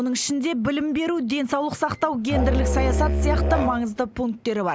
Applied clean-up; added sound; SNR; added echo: none; Musical instrument; -2 dB; none.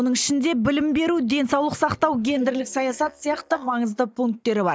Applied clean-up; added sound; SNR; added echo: neural mask model DeepFilterNet 3.